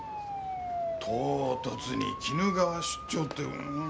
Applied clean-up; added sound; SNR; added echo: none; none; none; none.